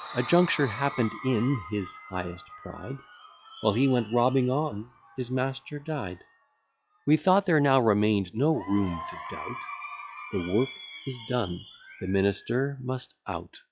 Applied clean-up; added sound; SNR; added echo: classical method log-MMSE.